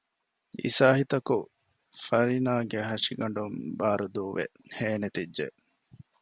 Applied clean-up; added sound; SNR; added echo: none; none; none; none.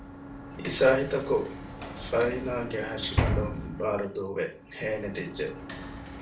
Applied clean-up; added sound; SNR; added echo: none; Sliding door / Slam; 5 dB; reverberation time 0.3 s.